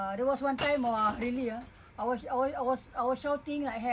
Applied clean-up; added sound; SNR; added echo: none; Shatter / Crushing; 16 dB; none.